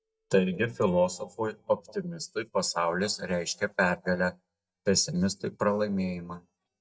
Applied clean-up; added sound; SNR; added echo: neural mask model DeepFilterNet 3.